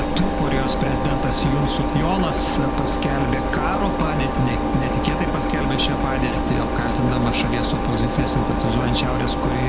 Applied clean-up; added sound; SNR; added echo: none; Engine; -3 dB; none.